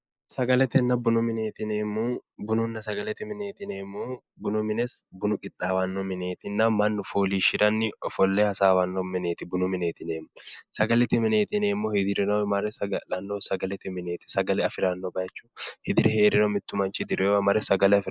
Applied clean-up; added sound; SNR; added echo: neural mask model Resemble Enhance denoiser.